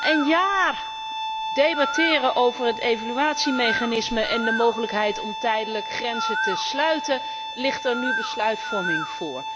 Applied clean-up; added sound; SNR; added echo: none; Bird + Bowed string instrument; 4 dB; none.